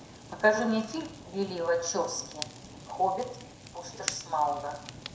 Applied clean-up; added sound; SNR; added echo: none; Fire; 13 dB; reverberation time 0.5 s.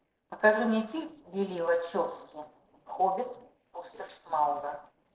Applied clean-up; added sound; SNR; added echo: neural separator model SepFormer DNS4.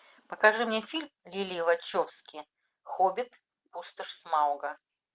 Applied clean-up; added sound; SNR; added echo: none; none; none; none.